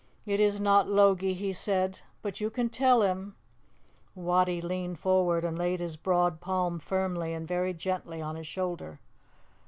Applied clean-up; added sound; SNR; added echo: none; none; none; none.